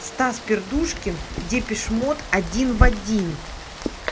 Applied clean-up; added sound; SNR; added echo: none; Rain; 2 dB; none.